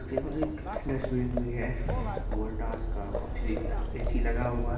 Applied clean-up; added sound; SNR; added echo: none; Livestock, farm animals, working animals; -3 dB; reverberation time 1.2 s.